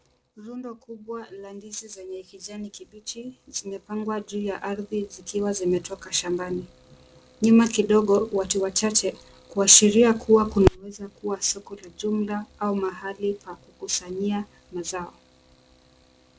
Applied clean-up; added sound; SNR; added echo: none; none; none; none.